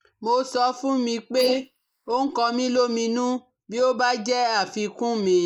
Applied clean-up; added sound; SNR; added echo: neural mask model Resemble Enhance denoiser.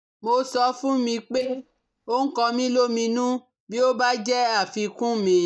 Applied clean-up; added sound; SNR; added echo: neural mask model DeepFilterNet 3.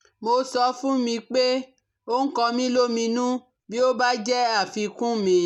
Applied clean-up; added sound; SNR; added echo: none; none; none; none.